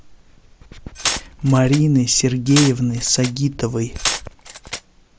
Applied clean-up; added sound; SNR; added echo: none; Glass; 7 dB; none.